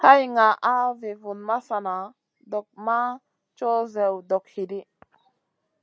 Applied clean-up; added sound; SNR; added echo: none; none; none; none.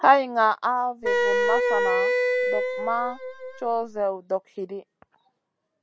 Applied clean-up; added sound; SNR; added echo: none; Wind instrument, woodwind instrument; -2 dB; none.